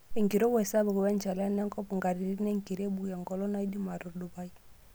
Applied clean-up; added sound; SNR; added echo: none; none; none; none.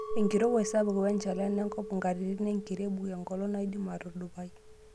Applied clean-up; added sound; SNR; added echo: none; Chink, clink; 12 dB; none.